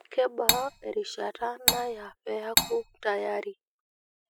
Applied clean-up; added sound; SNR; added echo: classical method spectral subtraction.